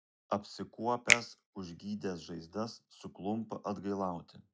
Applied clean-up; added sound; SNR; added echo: classical method log-MMSE.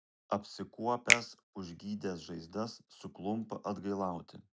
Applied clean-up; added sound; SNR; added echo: none; Finger snapping; -3 dB; none.